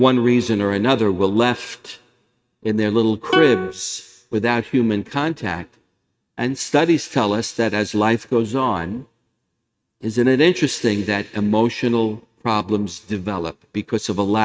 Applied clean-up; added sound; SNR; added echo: neural mask model RNNoise.